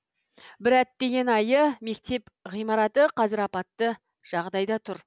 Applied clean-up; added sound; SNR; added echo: none; none; none; none.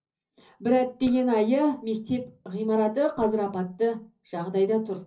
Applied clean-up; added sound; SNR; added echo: neural separator model SepFormer DNS4.